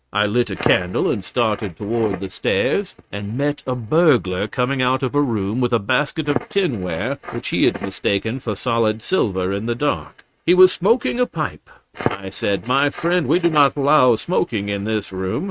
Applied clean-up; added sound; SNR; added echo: neural mask model RNNoise.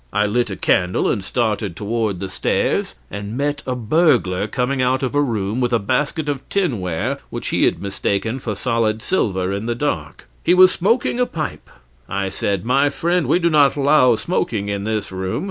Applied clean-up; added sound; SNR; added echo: none; none; none; none.